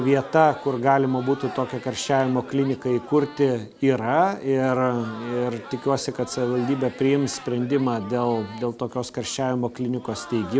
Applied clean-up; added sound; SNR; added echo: none; Crowd; 18 dB; none.